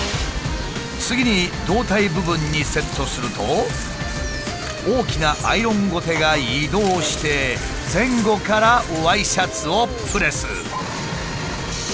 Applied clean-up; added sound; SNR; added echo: none; Glass; 19 dB; none.